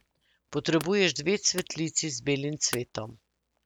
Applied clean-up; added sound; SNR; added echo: none; Wood / Domestic sounds, home sounds; 17 dB; none.